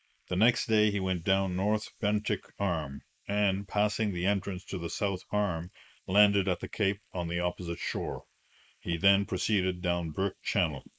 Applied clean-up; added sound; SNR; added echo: neural mask model Resemble Enhance denoiser.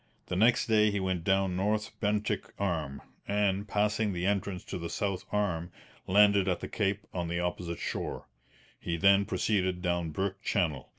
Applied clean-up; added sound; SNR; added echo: none; none; none; none.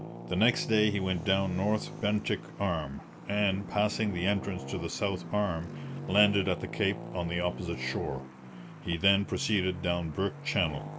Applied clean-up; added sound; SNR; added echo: none; Traffic noise, roadway noise; 10 dB; none.